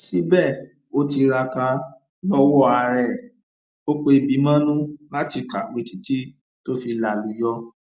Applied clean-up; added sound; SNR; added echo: none; none; none; none.